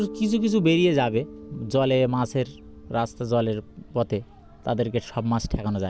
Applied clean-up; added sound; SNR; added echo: none; Mallet percussion; 18 dB; none.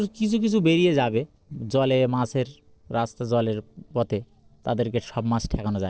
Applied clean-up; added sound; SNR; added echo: neural separator model SepFormer DNS4.